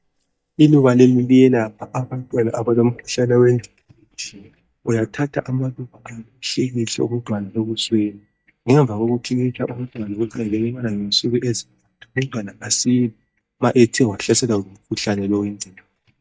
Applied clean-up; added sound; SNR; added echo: neural mask model DeepFilterNet 3.